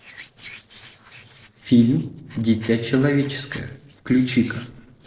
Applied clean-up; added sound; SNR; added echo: neural separator model SepFormer DNS4.